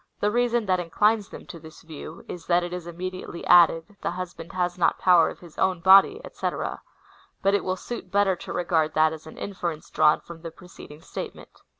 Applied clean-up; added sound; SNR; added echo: none; none; none; none.